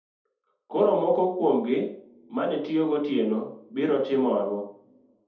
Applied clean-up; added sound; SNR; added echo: none; none; none; reverberation time 0.6 s.